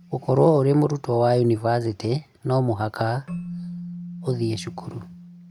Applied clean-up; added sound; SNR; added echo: none; Keyboard (musical); 16 dB; none.